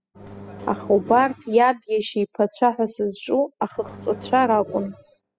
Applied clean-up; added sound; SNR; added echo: classical method spectral subtraction.